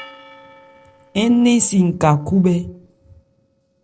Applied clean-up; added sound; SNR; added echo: neural separator model SepFormer DNS4.